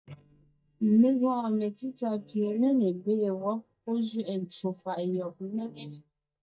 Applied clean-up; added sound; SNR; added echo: neural mask model DeepFilterNet 3.